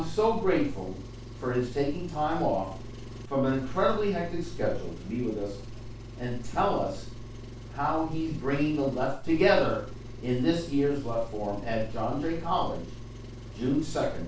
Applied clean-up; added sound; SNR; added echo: none; Engine; 13 dB; reverberation time 0.3 s.